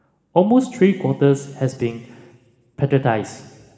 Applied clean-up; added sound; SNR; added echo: none; none; none; reverberation time 1.5 s.